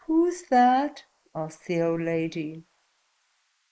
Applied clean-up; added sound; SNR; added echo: neural mask model Resemble Enhance denoiser.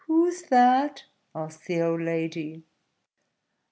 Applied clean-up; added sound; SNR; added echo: none; none; none; none.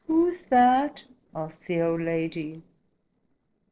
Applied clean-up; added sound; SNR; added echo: neural separator model SepFormer DNS4.